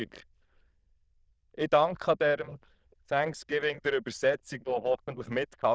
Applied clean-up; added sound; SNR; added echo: neural diffusion model UNIVERSE++.